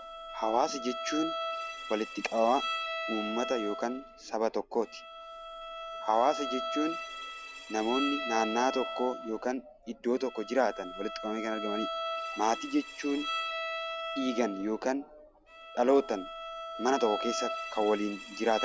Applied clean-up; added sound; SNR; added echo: none; Bowed string instrument; 6 dB; none.